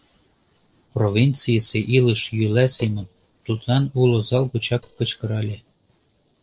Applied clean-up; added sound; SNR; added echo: neural separator model SepFormer DNS4.